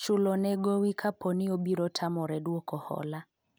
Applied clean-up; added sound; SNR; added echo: none; none; none; none.